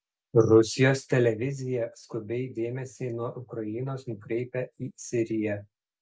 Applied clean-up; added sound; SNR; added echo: none; none; none; none.